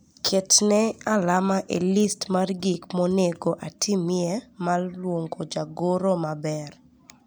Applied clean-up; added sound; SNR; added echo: none; none; none; none.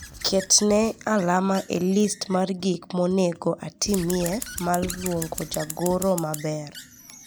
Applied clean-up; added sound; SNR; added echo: none; Squeak / Writing + Scissors; 14 dB; none.